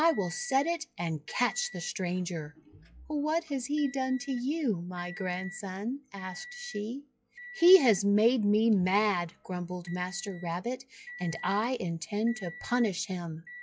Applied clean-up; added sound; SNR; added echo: classical method log-MMSE.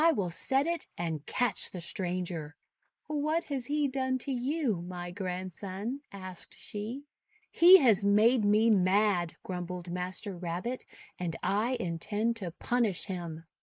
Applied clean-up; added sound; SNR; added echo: neural mask model Resemble Enhance denoiser.